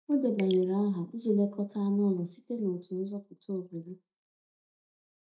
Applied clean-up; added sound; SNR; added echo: neural mask model DeepFilterNet 3.